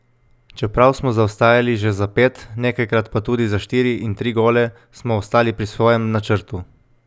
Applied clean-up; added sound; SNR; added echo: none; none; none; none.